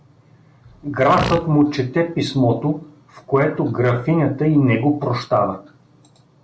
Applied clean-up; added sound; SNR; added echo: none; Fart; 6 dB; none.